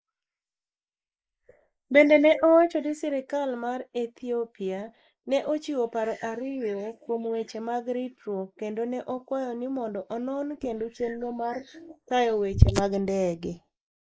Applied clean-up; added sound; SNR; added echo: neural mask model Resemble Enhance denoiser.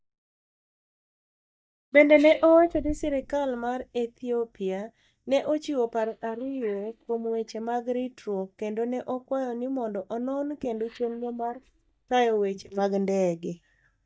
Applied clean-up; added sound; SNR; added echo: neural mask model DeepFilterNet 3.